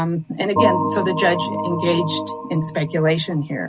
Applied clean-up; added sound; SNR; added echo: none; Organ; 3 dB; none.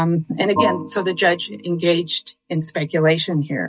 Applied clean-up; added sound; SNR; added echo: neural mask model DeepFilterNet 3.